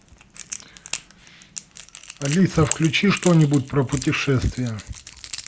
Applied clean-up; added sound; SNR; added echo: none; Crackle; 13 dB; none.